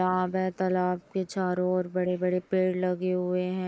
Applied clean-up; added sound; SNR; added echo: neural mask model Resemble Enhance denoiser.